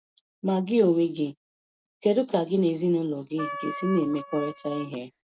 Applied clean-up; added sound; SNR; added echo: neural mask model RNNoise.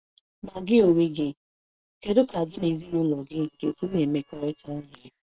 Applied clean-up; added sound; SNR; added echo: neural separator model SepFormer WHAM!.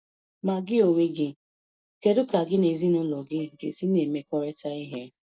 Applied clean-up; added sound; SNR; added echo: neural mask model DeepFilterNet 3.